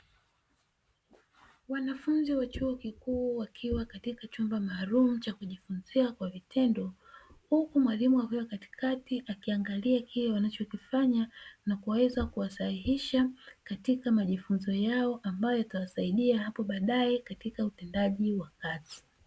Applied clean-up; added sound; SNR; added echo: none; none; none; none.